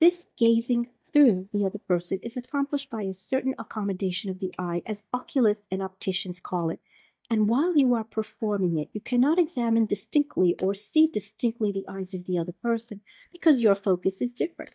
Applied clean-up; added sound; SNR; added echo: neural mask model DeepFilterNet 3.